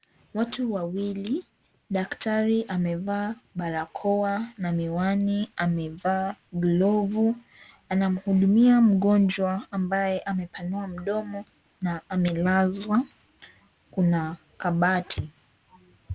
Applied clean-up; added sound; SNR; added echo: none; none; none; none.